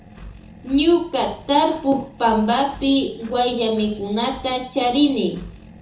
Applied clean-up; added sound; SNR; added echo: none; Engine; 20 dB; reverberation time 0.6 s.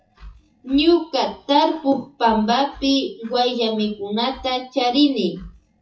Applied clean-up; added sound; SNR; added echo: classical method WPE with log-MMSE.